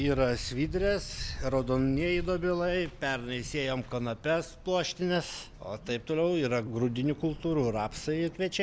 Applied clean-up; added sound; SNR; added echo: none; none; none; none.